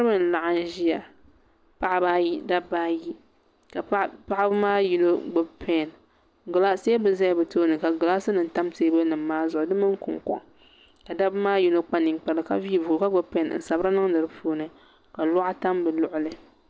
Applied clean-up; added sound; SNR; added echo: none; none; none; none.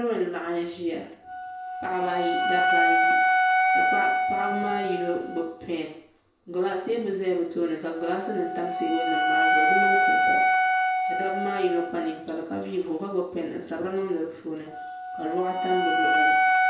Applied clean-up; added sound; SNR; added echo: none; Wind instrument, woodwind instrument; -4 dB; reverberation time 0.5 s.